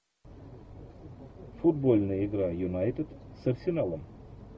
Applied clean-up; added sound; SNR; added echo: none; none; none; none.